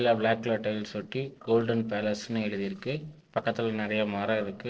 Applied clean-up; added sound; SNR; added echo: neural separator model SepFormer DNS4.